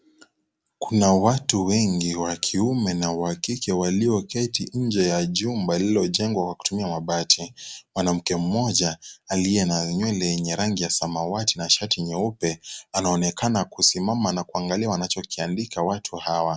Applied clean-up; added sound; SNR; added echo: none; none; none; none.